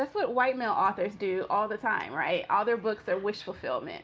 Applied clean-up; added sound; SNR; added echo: none; none; none; none.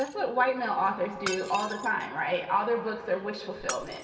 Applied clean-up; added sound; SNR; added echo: none; Shatter; 14 dB; reverberation time 2.3 s.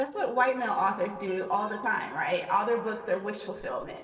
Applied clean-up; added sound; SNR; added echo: neural separator model SepFormer DNS4.